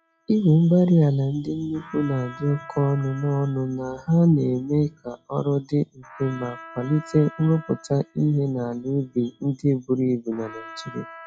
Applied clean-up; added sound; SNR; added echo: classical method log-MMSE.